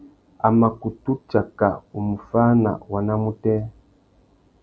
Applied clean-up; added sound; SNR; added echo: none; none; none; none.